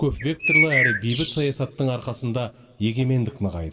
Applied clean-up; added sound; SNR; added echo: none; Bird; -2 dB; reverberation time 1.3 s.